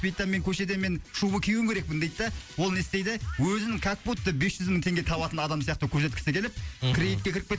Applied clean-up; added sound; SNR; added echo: none; none; none; none.